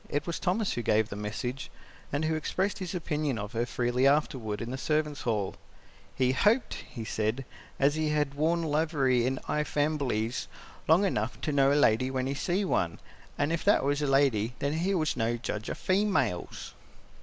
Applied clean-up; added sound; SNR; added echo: none; none; none; none.